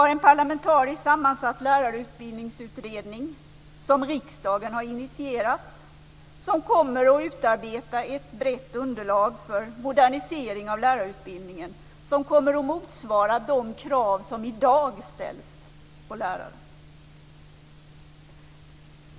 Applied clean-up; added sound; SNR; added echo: none; none; none; none.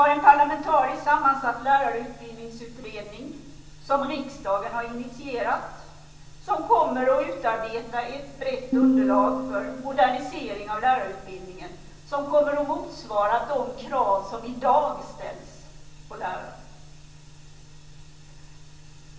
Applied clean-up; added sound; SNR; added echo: none; Piano; -1 dB; reverberation time 0.7 s.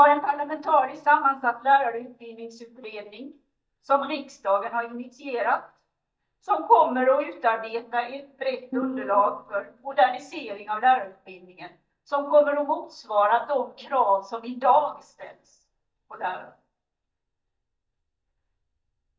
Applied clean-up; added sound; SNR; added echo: neural mask model DeepFilterNet 3.